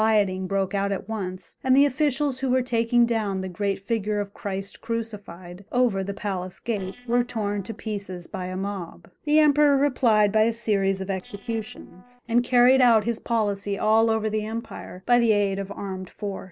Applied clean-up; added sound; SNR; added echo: neural separator model SepFormer DNS4.